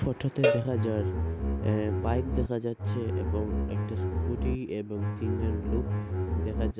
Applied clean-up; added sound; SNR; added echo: none; Bowed string instrument + Cowbell; -4 dB; none.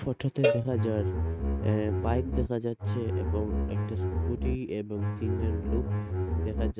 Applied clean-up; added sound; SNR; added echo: neural mask model RNNoise.